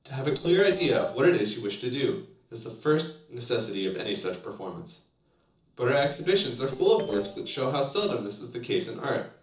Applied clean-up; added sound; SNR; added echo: neural separator model SepFormer DNS4.